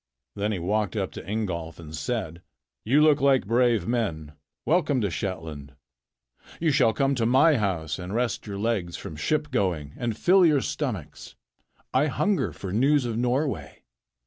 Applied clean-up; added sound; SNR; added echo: none; none; none; none.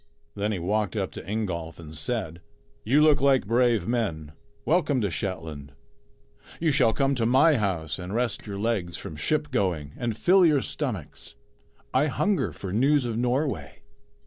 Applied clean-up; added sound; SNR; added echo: none; Liquid; 11 dB; none.